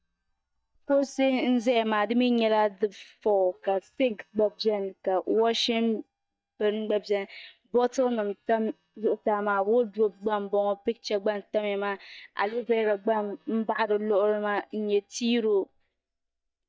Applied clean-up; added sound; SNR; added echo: neural mask model DeepFilterNet 3.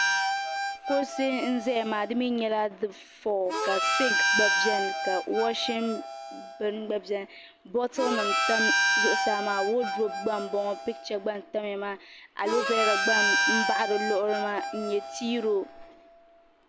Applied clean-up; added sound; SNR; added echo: none; Harmonica; 0 dB; none.